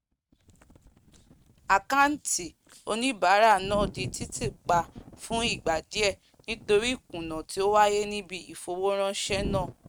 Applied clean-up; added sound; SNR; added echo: neural mask model RNNoise.